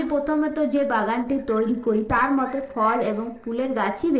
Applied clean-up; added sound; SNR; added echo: neural separator model SepFormer DNS4.